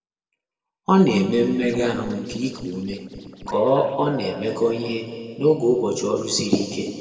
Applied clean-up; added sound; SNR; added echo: neural separator model SepFormer DNS4.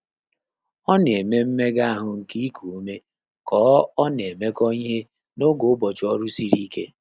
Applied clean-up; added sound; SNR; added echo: none; none; none; none.